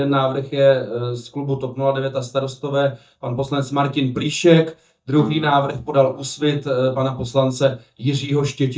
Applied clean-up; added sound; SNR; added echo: neural mask model DeepFilterNet 3.